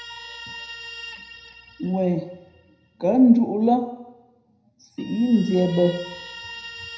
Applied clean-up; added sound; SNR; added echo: none; Guitar; 17 dB; reverberation time 0.7 s.